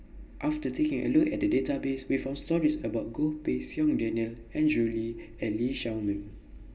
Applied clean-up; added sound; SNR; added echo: none; none; none; reverberation time 2.0 s.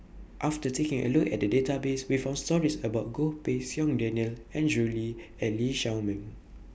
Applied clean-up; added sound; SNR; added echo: none; none; none; none.